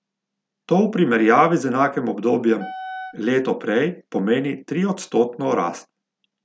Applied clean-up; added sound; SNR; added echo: none; Wind instrument, woodwind instrument; 14 dB; none.